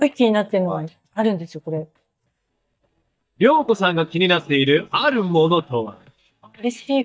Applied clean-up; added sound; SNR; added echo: neural mask model DeepFilterNet 3.